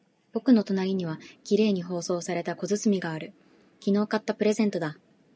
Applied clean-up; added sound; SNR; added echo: none; none; none; none.